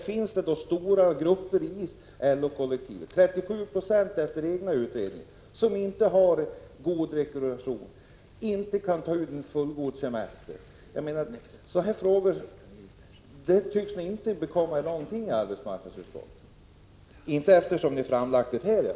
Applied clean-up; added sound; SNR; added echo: none; none; none; none.